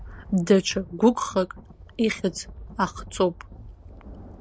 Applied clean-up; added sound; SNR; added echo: none; Thunder; 17 dB; none.